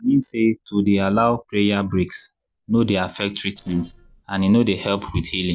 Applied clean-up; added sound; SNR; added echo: neural separator model SepFormer DNS4.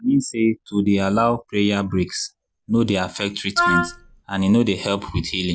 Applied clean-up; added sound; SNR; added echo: none; Wind instrument, woodwind instrument; 1 dB; none.